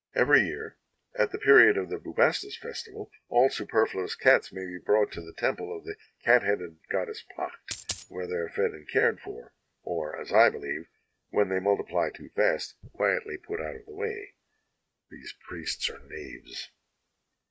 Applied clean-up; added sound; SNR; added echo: neural mask model RNNoise.